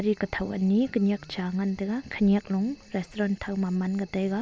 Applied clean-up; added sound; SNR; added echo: none; none; none; none.